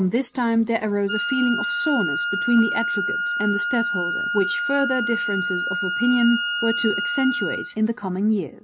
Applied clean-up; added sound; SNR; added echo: none; Wind instrument, woodwind instrument; 2 dB; none.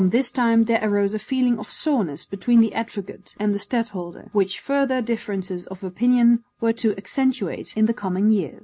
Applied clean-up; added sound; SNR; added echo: none; none; none; none.